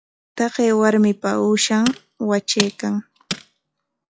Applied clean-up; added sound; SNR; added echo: classical method log-MMSE.